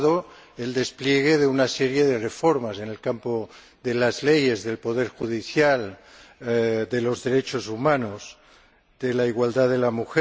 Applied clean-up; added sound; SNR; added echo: none; none; none; none.